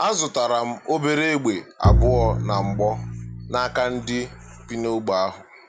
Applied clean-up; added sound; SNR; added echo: none; Bowed string instrument; 0 dB; none.